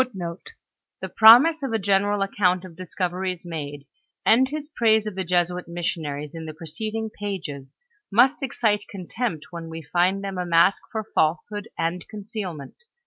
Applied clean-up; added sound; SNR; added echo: none; none; none; none.